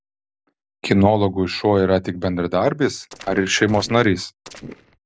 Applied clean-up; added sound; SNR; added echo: neural separator model SepFormer DNS4.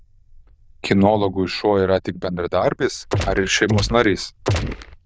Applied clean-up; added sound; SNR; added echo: neural diffusion model UNIVERSE++.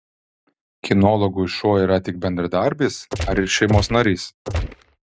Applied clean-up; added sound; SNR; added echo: neural mask model RNNoise.